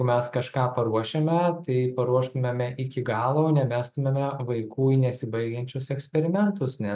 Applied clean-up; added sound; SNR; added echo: none; none; none; none.